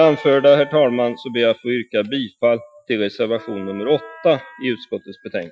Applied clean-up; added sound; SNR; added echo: classical method Wiener filter.